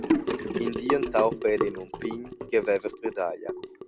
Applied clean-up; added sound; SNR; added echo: none; Sink (filling or washing) / Gurgling; 2 dB; none.